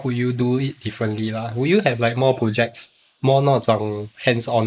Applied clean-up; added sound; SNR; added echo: neural mask model Resemble Enhance denoiser.